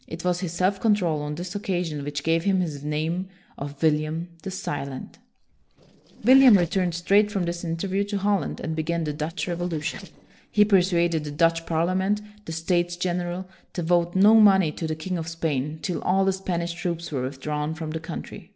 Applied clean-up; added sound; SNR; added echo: neural separator model SepFormer DNS4.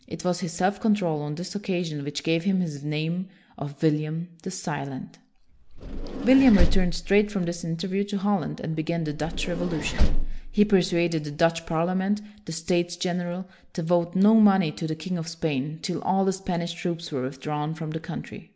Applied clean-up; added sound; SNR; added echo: none; Vehicle; 0 dB; none.